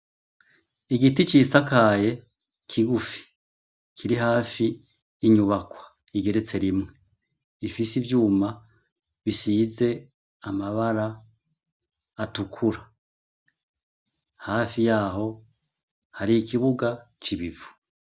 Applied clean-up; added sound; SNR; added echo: none; none; none; none.